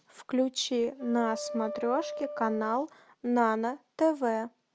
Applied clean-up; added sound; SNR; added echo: none; Wind instrument, woodwind instrument; 11 dB; none.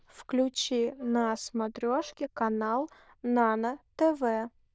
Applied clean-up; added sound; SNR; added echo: neural diffusion model UNIVERSE++.